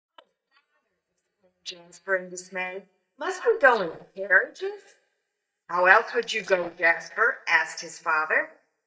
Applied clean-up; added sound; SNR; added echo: neural mask model DeepFilterNet 3.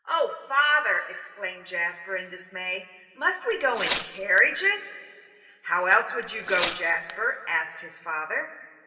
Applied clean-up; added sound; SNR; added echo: none; Tearing; 3 dB; reverberation time 2.6 s.